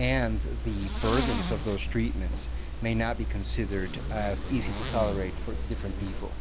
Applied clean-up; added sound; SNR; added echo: none; Zipper (clothing); 0 dB; none.